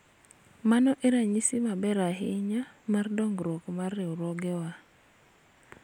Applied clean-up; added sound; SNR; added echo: none; none; none; none.